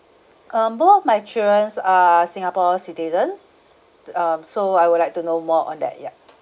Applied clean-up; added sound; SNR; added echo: none; none; none; none.